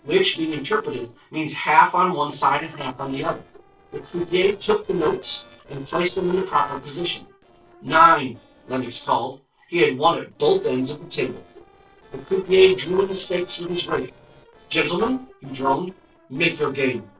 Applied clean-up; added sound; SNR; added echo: neural separator model SepFormer DNS4.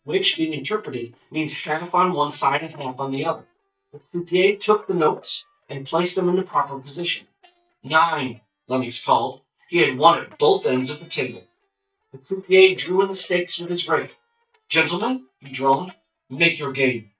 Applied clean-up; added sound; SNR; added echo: neural mask model DeepFilterNet 3.